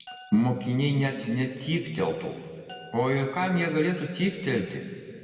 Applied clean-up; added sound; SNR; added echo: none; Glass; 18 dB; reverberation time 2.1 s.